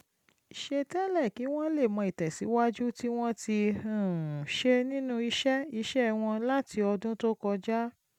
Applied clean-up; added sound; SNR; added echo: none; none; none; none.